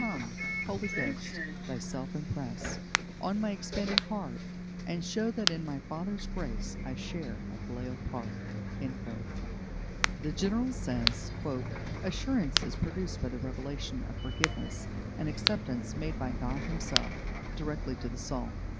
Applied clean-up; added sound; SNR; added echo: none; Bus + Crack; -1 dB; none.